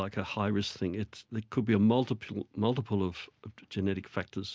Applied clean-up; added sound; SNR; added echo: none; none; none; none.